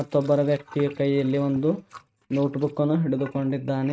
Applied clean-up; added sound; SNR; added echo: neural mask model RNNoise.